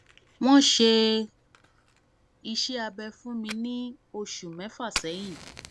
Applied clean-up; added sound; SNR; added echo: none; Fire; 17 dB; none.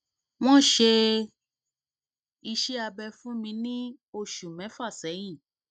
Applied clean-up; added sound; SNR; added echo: none; none; none; none.